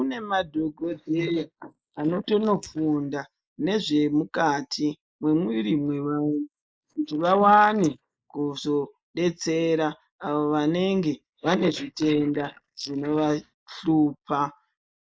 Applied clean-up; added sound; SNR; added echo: neural mask model Resemble Enhance denoiser.